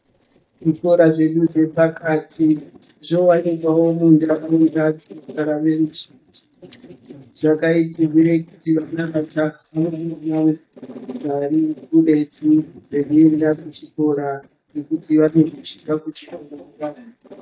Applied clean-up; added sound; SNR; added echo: neural mask model DeepFilterNet 3.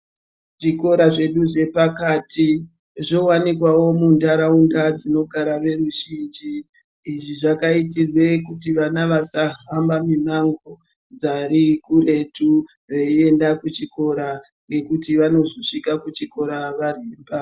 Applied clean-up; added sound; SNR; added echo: none; none; none; none.